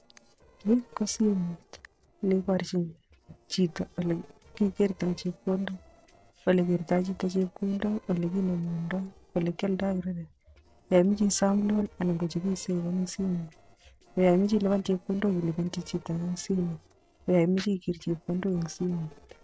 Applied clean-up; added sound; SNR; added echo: neural separator model SepFormer DNS4.